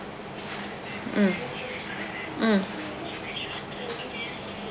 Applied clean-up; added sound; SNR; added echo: none; none; none; none.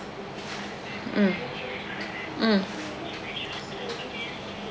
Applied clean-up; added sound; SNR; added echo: none; Brass instrument; 18 dB; none.